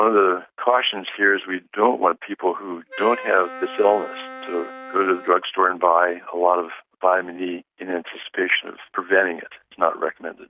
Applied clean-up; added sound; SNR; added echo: none; Wind instrument, woodwind instrument; 15 dB; none.